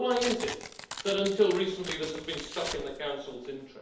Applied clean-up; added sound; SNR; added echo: none; Tearing; 10 dB; reverberation time 2.2 s.